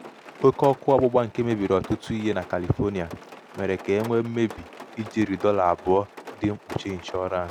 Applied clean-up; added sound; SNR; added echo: none; Rain; 18 dB; none.